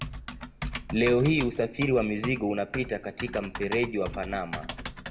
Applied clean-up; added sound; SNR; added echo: none; Typing; 9 dB; reverberation time 0.8 s.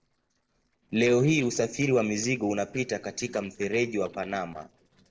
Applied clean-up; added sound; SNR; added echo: neural separator model SepFormer DNS4.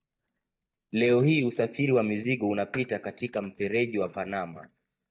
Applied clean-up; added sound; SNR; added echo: neural mask model DeepFilterNet 3.